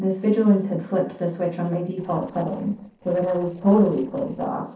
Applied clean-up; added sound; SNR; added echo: neural separator model SepFormer DNS4.